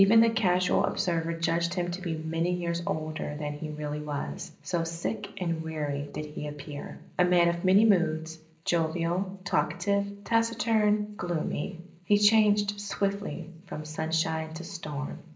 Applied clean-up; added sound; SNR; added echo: none; none; none; reverberation time 0.5 s.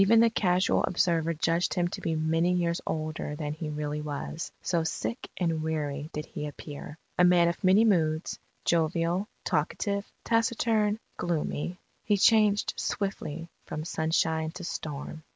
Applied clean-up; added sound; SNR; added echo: none; none; none; none.